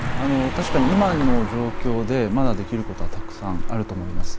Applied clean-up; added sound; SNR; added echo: none; Car passing by; 0 dB; none.